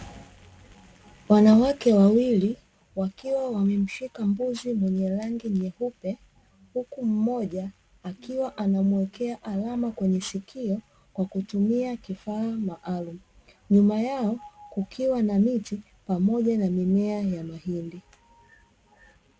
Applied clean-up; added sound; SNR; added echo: none; none; none; none.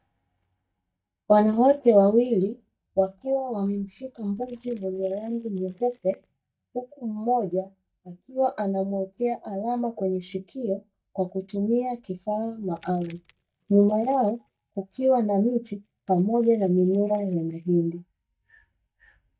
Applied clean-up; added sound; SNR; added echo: neural mask model DeepFilterNet 3.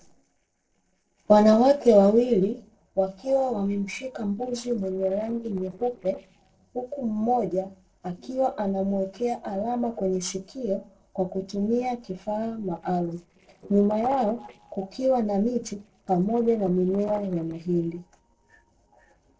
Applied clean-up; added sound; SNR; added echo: neural separator model SepFormer DNS4.